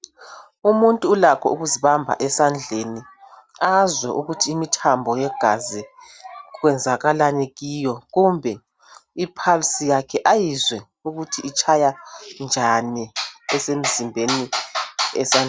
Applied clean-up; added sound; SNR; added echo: none; none; none; none.